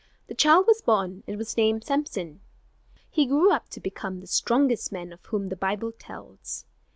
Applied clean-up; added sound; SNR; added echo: none; none; none; none.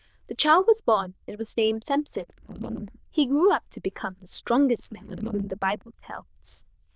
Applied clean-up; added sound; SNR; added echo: neural diffusion model UNIVERSE++.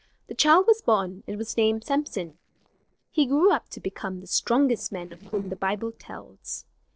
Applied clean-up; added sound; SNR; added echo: neural separator model SepFormer DNS4.